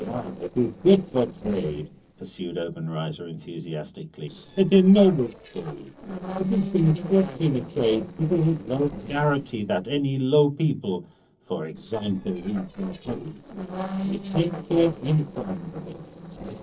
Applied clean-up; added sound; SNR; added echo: neural separator model SepFormer DNS4.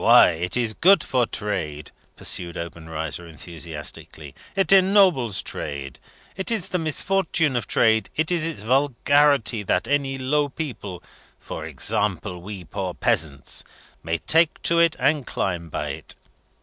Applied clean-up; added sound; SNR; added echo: none; none; none; none.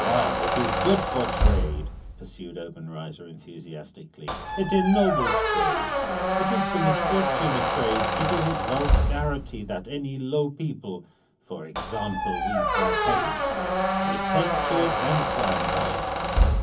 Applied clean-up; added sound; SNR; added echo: none; Squeak; -4 dB; reverberation time 0.3 s.